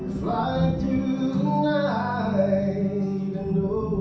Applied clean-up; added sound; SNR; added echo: none; Thunder / Wind; 13 dB; reverberation time 0.7 s.